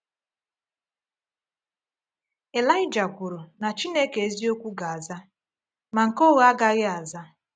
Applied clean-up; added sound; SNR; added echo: none; none; none; none.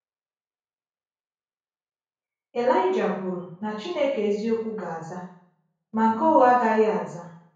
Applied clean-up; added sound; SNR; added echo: none; none; none; reverberation time 0.6 s.